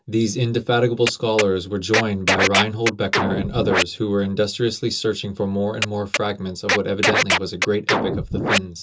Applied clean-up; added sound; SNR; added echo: none; Scratching (performance technique); 2 dB; reverberation time 0.2 s.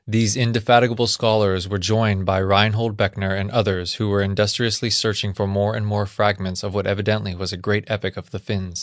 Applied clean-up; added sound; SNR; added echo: none; none; none; none.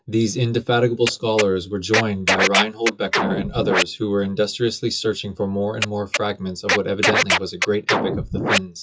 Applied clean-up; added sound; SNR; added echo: classical method WPE with log-MMSE.